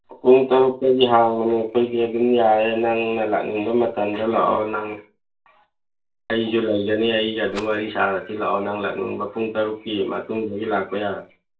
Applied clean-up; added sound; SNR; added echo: neural separator model SepFormer DNS4.